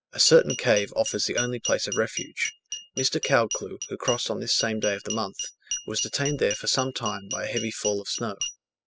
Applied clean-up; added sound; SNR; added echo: classical method spectral subtraction.